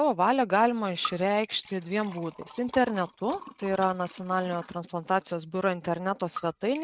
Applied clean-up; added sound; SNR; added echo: neural mask model RNNoise.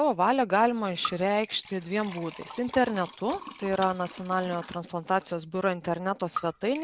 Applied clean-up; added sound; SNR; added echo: none; Liquid; 16 dB; none.